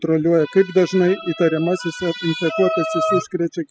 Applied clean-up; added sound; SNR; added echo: classical method spectral subtraction.